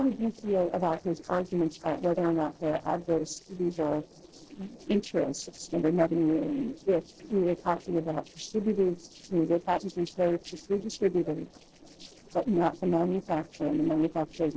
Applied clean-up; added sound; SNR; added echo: neural separator model SepFormer DNS4.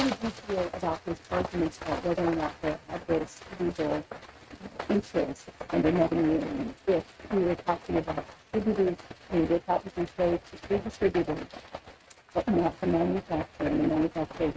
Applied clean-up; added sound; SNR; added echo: neural mask model RNNoise.